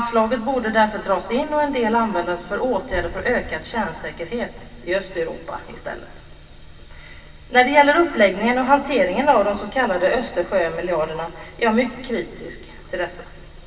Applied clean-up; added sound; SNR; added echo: none; Boom; 18 dB; reverberation time 1.8 s.